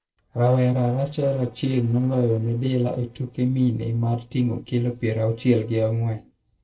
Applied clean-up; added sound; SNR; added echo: neural separator model SepFormer DNS4.